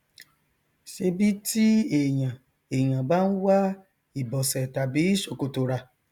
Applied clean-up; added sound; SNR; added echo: none; none; none; none.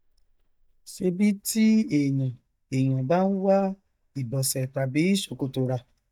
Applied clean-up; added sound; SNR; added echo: neural mask model DeepFilterNet 3.